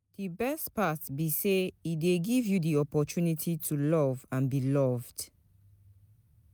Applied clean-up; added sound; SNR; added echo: none; none; none; none.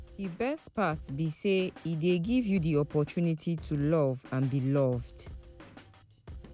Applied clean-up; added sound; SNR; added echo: none; Drum kit; 19 dB; none.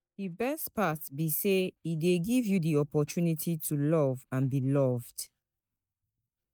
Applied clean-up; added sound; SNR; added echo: neural mask model DeepFilterNet 3.